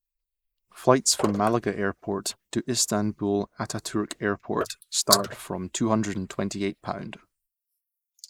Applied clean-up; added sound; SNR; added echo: neural mask model Resemble Enhance denoiser.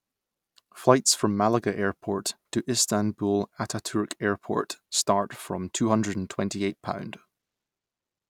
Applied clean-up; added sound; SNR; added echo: none; none; none; none.